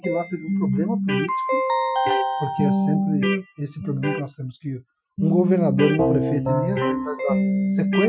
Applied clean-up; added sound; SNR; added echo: classical method Wiener filter.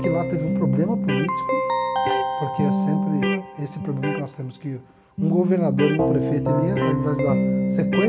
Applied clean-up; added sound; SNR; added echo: none; Keyboard (musical) + Electric guitar; -3 dB; none.